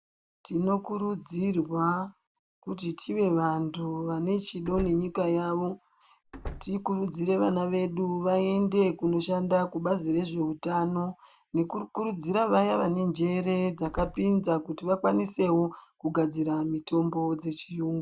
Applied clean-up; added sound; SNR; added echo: none; Slam; 15 dB; none.